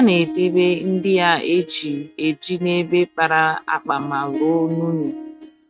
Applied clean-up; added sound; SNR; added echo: neural mask model RNNoise.